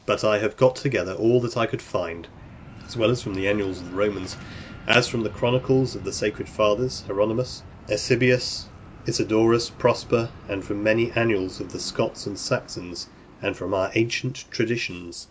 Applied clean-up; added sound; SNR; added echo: none; Fixed-wing aircraft, airplane; 19 dB; none.